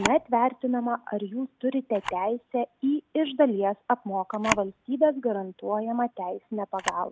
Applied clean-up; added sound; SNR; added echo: none; Camera; 12 dB; none.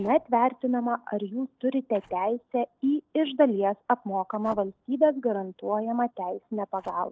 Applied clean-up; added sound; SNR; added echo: neural separator model SepFormer DNS4.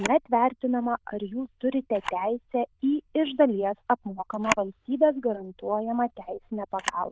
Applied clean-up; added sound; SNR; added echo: neural diffusion model UNIVERSE++.